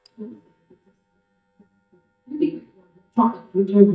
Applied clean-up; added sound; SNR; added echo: neural mask model DeepFilterNet 3.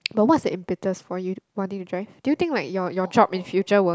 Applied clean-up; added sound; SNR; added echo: none; none; none; none.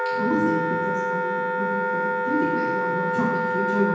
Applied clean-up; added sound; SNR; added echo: none; Wind instrument, woodwind instrument; -3 dB; reverberation time 1.2 s.